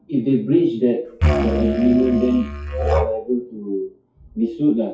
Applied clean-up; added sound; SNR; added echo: classical method WPE with log-MMSE.